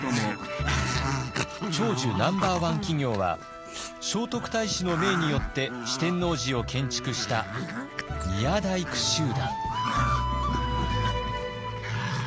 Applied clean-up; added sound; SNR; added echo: none; Growling; 5 dB; none.